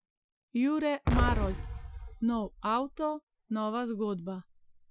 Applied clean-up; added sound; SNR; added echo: classical method Wiener filter.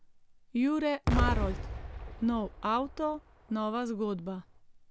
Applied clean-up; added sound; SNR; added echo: none; Explosion; 2 dB; none.